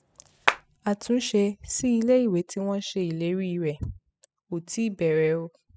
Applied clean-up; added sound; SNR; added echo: classical method spectral subtraction.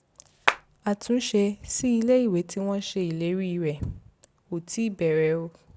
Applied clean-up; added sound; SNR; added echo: none; Clapping; -1 dB; none.